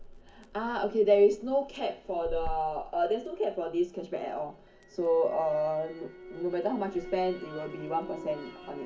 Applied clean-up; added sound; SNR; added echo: none; Crackle; 14 dB; reverberation time 0.3 s.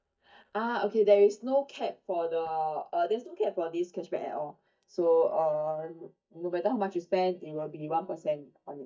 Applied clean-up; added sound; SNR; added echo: neural mask model DeepFilterNet 3.